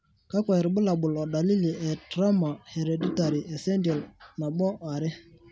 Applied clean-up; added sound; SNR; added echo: none; none; none; none.